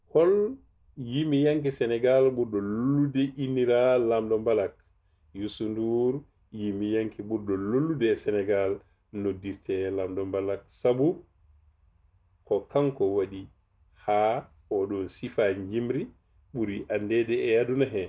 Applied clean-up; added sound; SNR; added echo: none; none; none; none.